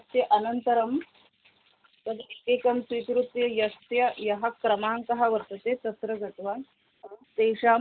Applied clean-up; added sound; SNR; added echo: none; none; none; none.